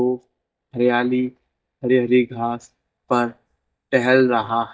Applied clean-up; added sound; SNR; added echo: neural mask model DeepFilterNet 3.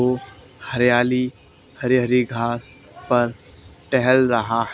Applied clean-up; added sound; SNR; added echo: none; none; none; none.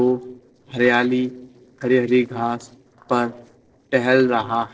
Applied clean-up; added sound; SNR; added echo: neural separator model SepFormer DNS4.